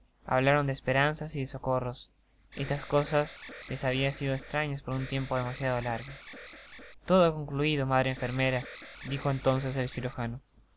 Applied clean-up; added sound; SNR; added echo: none; Alarm; 15 dB; none.